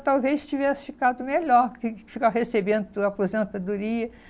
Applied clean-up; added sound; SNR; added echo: none; none; none; none.